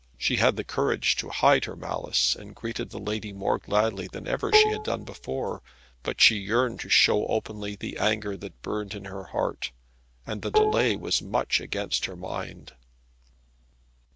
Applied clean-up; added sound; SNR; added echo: none; Dishes, pots, and pans; 1 dB; none.